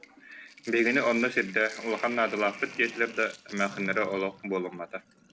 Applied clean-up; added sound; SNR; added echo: none; Sink (filling or washing); 17 dB; none.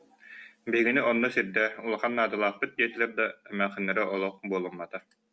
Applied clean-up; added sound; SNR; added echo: none; none; none; none.